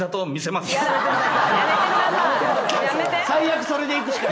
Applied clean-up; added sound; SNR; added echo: none; none; none; none.